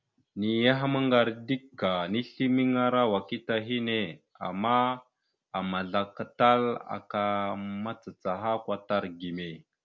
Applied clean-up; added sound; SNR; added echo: none; none; none; none.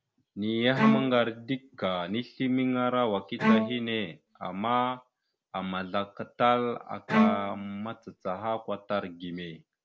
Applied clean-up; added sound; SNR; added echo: none; Bowed string instrument; 0 dB; none.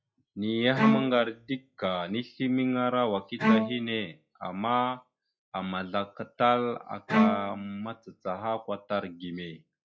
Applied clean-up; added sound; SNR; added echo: classical method log-MMSE.